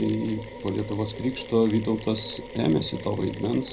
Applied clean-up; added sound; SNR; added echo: none; Mechanisms; 13 dB; reverberation time 0.4 s.